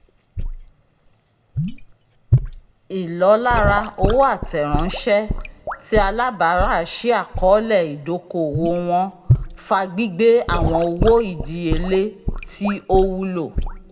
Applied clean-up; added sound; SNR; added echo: none; Sink (filling or washing) / Gurgling / Liquid; 5 dB; reverberation time 1.4 s.